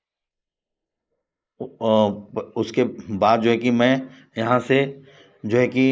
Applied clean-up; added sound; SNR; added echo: neural mask model Resemble Enhance denoiser.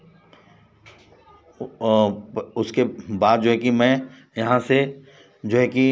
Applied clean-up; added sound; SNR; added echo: none; none; none; none.